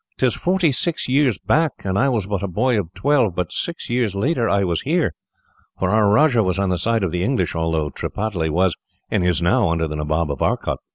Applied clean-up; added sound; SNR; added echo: none; none; none; none.